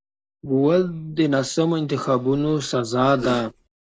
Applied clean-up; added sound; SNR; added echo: neural mask model Resemble Enhance denoiser.